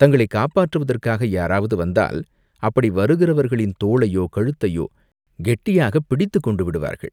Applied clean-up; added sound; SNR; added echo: none; none; none; none.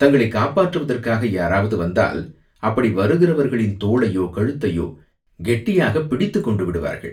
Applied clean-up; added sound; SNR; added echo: none; none; none; reverberation time 0.3 s.